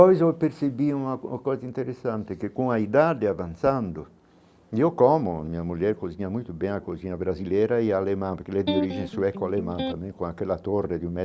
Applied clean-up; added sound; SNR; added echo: none; Electric guitar; 6 dB; none.